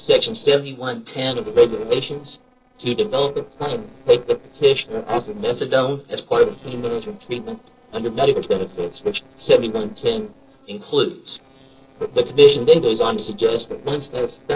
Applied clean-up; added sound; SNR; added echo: neural separator model SepFormer DNS4.